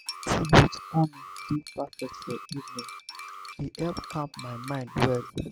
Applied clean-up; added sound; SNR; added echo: none; Cutlery, silverware + Alarm; 14 dB; none.